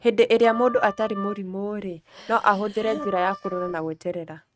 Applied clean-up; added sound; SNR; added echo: neural mask model RNNoise.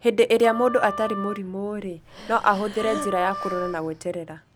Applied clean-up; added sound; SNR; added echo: none; Wind instrument, woodwind instrument + Breathing; 11 dB; none.